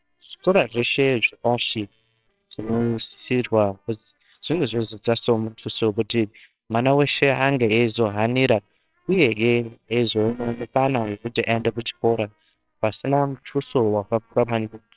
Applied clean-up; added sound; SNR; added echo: neural separator model SepFormer WHAMR!.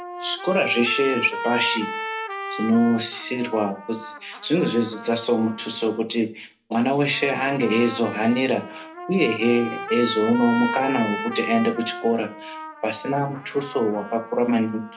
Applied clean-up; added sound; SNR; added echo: none; Trumpet; 10 dB; reverberation time 0.3 s.